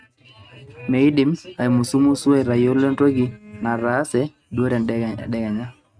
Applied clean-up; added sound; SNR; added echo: neural mask model RNNoise.